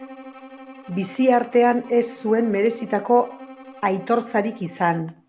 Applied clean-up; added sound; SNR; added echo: none; Bowed string instrument; 19 dB; none.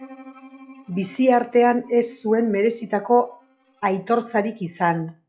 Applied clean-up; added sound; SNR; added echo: classical method log-MMSE.